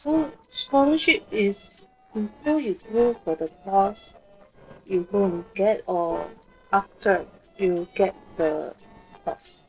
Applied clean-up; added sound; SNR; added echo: neural separator model SepFormer DNS4.